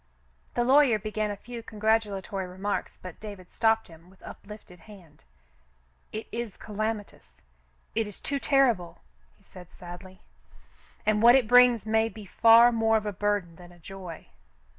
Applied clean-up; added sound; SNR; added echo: none; none; none; none.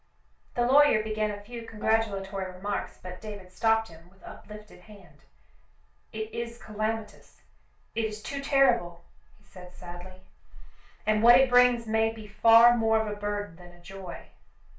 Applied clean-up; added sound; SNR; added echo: none; Gong; 14 dB; reverberation time 0.3 s.